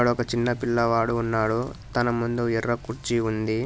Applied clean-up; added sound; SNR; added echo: none; none; none; none.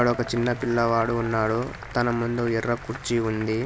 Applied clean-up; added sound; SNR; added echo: none; Applause / Crowd / Cheering; 15 dB; none.